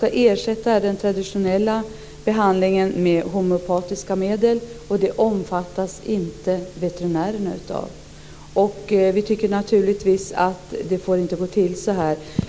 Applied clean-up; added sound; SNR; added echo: none; none; none; none.